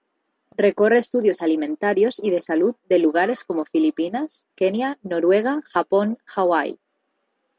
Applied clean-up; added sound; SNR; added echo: none; none; none; none.